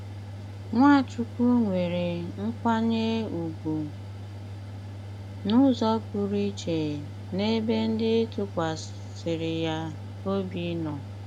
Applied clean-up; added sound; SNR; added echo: none; Mechanical fan; 11 dB; none.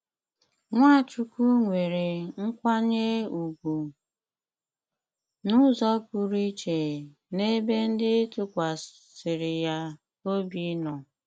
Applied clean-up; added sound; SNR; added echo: none; none; none; none.